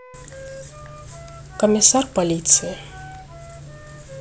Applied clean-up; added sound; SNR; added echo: none; Wind instrument, woodwind instrument; 20 dB; none.